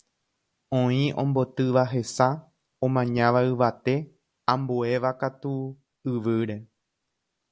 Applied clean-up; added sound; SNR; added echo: none; none; none; none.